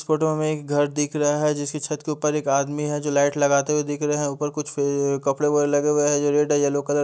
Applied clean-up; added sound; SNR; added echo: none; none; none; none.